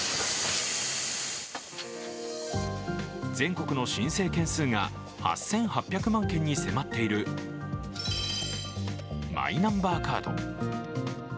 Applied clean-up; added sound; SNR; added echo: none; none; none; none.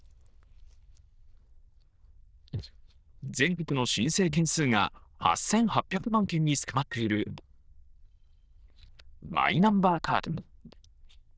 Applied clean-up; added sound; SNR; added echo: neural diffusion model UNIVERSE++.